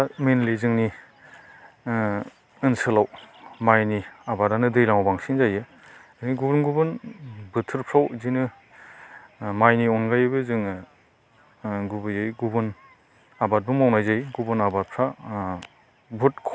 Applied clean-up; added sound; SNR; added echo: none; none; none; none.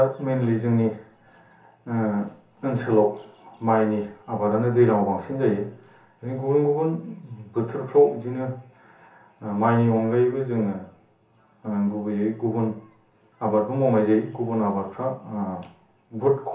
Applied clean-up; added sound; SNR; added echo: none; none; none; reverberation time 0.6 s.